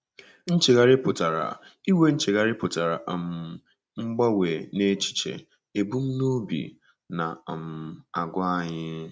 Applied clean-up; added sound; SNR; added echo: none; none; none; none.